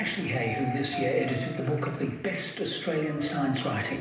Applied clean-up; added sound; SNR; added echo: none; none; none; reverberation time 0.8 s.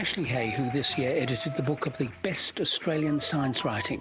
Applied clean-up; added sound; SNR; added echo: none; none; none; none.